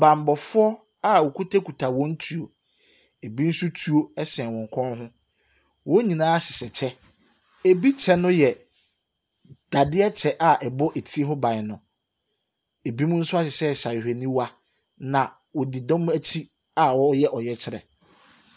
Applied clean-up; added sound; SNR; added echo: none; none; none; none.